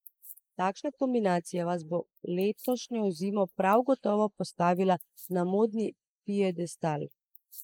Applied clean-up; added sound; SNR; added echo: neural mask model Resemble Enhance denoiser.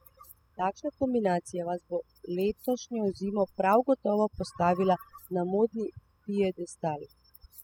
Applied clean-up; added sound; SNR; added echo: classical method spectral subtraction.